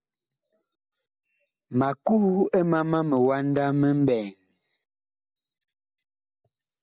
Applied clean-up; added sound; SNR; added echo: none; none; none; none.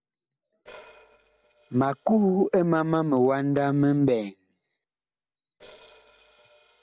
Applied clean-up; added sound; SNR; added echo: neural separator model SepFormer DNS4.